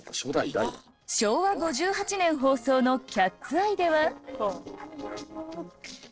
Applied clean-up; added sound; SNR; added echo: neural separator model SepFormer DNS4.